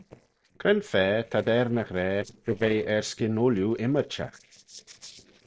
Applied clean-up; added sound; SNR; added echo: neural separator model SepFormer DNS4.